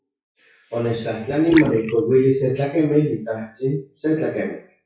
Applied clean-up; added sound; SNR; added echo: classical method WPE with log-MMSE.